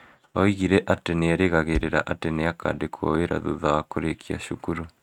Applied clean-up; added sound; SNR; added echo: neural mask model RNNoise.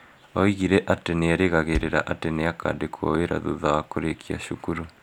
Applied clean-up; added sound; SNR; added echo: none; Bass drum; 11 dB; none.